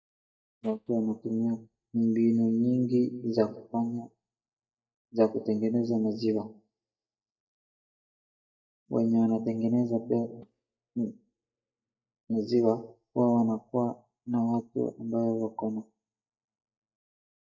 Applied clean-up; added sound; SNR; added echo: neural mask model DeepFilterNet 3.